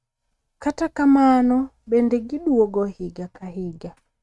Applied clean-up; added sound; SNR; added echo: neural mask model RNNoise.